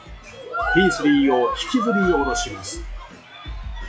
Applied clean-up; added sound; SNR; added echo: classical method log-MMSE.